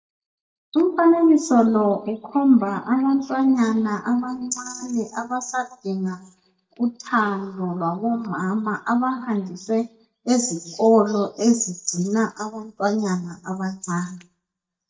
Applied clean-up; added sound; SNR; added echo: neural mask model DeepFilterNet 3.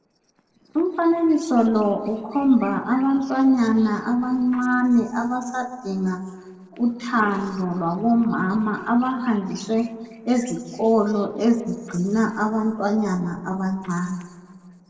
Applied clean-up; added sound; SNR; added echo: neural separator model SepFormer DNS4.